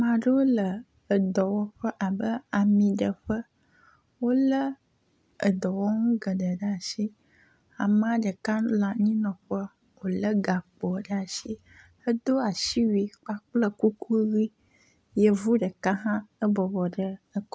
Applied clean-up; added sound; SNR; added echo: none; none; none; none.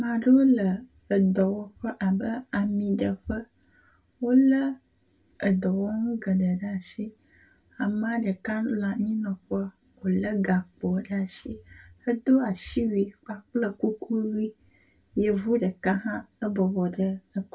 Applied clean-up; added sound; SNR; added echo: none; none; none; reverberation time 0.1 s.